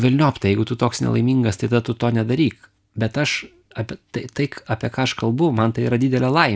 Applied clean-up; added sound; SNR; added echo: none; none; none; none.